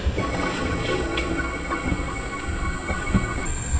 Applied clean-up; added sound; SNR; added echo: neural mask model DeepFilterNet 3.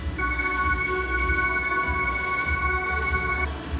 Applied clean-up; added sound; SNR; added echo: none; Organ; -5 dB; reverberation time 2.1 s.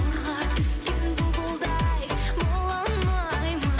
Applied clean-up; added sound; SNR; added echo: none; none; none; none.